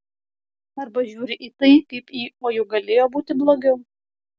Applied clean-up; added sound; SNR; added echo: none; none; none; none.